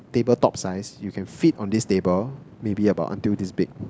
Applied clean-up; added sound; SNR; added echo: none; none; none; none.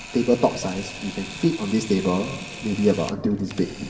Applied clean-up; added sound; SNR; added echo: none; Camera; 14 dB; reverberation time 1.8 s.